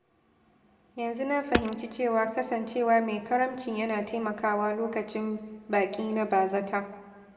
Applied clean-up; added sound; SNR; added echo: none; Hammer; 9 dB; reverberation time 1.0 s.